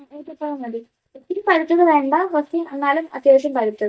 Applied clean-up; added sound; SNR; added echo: neural mask model DeepFilterNet 3.